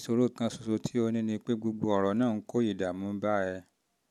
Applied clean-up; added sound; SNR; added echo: none; none; none; none.